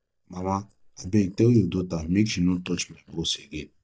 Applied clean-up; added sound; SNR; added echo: neural mask model DeepFilterNet 3.